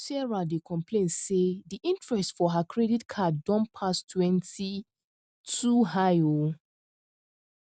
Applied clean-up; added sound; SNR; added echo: none; none; none; none.